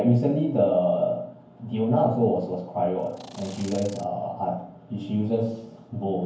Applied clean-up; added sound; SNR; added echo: none; Insect; 20 dB; reverberation time 0.9 s.